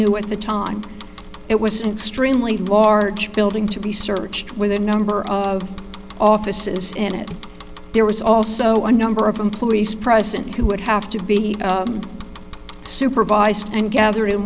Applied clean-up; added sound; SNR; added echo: none; Bicycle; 17 dB; none.